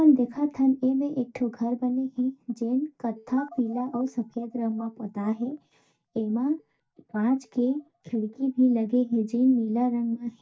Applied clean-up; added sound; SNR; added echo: neural mask model DeepFilterNet 3.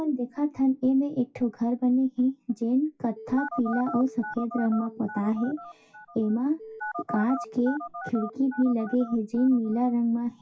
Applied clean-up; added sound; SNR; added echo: classical method WPE with log-MMSE.